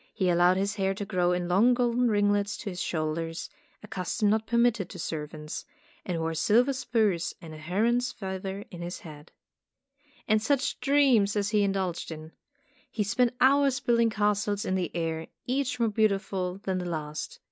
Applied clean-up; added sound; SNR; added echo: none; none; none; none.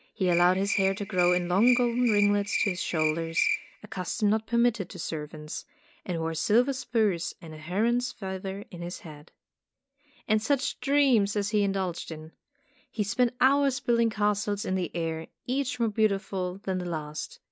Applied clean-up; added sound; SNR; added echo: none; Cricket; 5 dB; none.